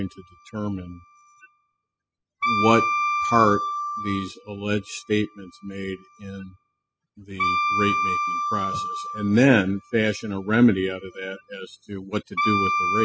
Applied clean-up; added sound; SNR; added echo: classical method spectral subtraction.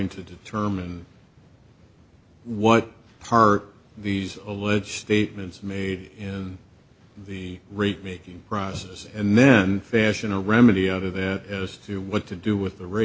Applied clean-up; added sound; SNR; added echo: none; none; none; none.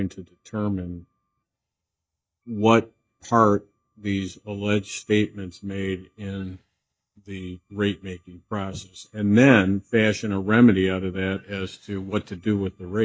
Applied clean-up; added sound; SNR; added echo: neural mask model DeepFilterNet 3.